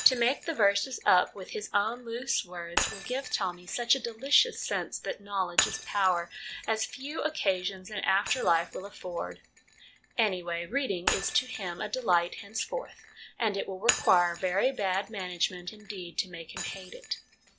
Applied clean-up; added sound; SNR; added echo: none; Shatter; 10 dB; none.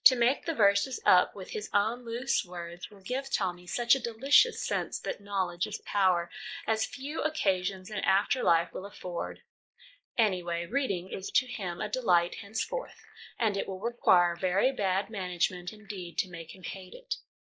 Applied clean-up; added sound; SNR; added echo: neural mask model Resemble Enhance denoiser.